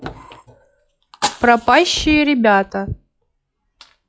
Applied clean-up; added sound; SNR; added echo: classical method log-MMSE.